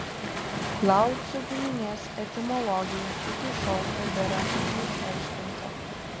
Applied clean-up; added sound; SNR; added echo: none; Waves, surf; 1 dB; none.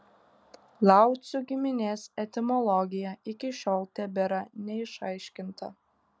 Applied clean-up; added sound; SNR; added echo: none; none; none; none.